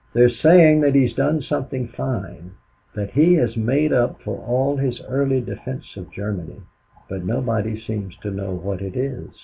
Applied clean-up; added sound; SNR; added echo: none; none; none; none.